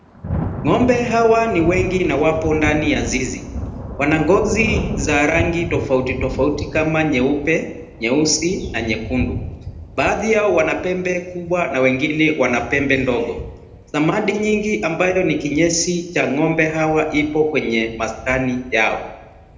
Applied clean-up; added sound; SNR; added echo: none; Thunder / Rain; 11 dB; reverberation time 0.7 s.